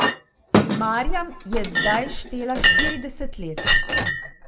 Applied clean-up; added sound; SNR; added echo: none; Chink, clink; -3 dB; reverberation time 1.1 s.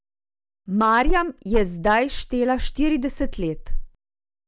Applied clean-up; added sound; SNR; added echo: none; none; none; none.